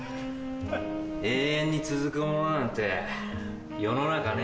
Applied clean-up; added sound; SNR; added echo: none; none; none; none.